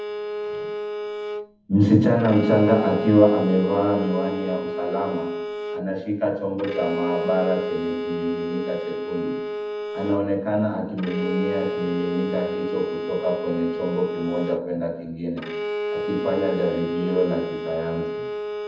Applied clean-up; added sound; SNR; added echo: none; Bowed string instrument; 5 dB; reverberation time 0.8 s.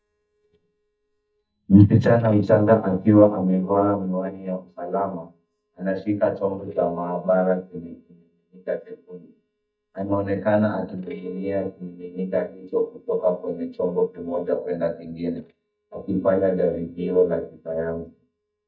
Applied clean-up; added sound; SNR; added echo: neural mask model DeepFilterNet 3.